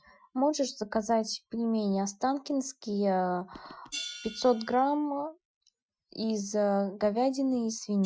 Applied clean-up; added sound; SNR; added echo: classical method Wiener filter.